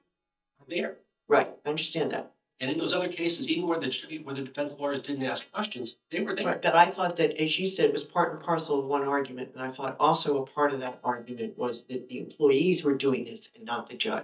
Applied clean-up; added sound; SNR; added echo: neural mask model DeepFilterNet 3.